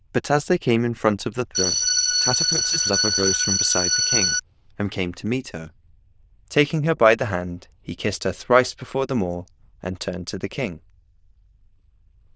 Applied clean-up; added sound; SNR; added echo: neural diffusion model UNIVERSE++.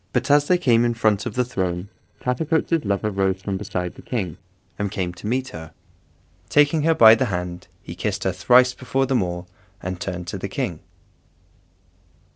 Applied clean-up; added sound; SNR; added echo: neural separator model SepFormer DNS4.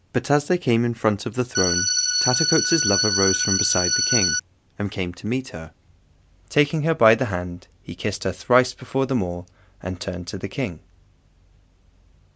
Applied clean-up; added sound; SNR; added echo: none; Organ; -2 dB; none.